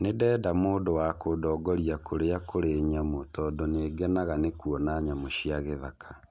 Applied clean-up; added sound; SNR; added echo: none; none; none; none.